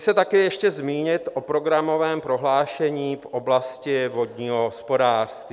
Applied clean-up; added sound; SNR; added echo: none; none; none; none.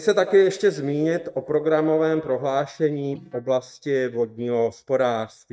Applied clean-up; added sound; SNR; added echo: neural mask model DeepFilterNet 3.